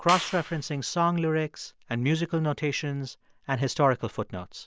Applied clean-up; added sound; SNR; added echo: none; Clapping; 8 dB; none.